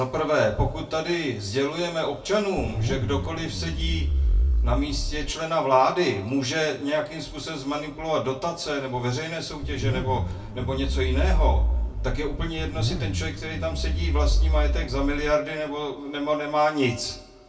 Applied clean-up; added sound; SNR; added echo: none; Zipper (clothing); -2 dB; reverberation time 0.3 s.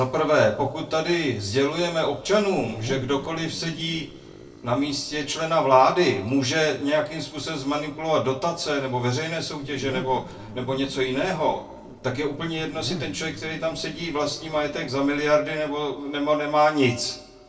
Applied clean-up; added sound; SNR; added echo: neural separator model SepFormer DNS4.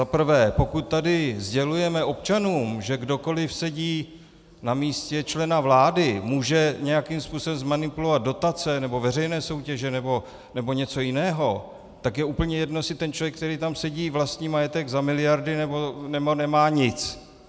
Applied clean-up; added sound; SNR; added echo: none; none; none; none.